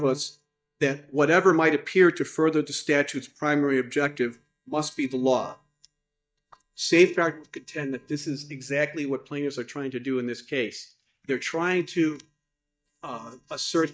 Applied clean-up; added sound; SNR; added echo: neural mask model DeepFilterNet 3.